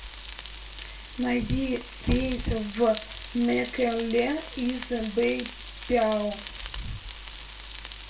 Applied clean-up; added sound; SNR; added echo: none; Frying (food); 14 dB; reverberation time 0.2 s.